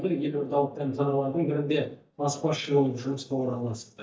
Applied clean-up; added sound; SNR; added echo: neural mask model DeepFilterNet 3.